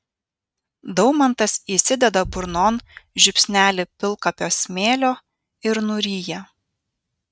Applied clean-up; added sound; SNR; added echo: neural mask model RNNoise.